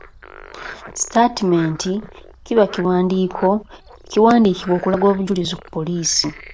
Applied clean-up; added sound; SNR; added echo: none; Frog; 20 dB; none.